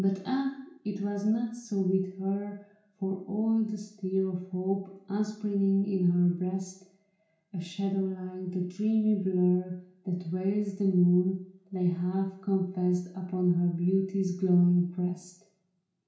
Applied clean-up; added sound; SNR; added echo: none; none; none; reverberation time 0.6 s.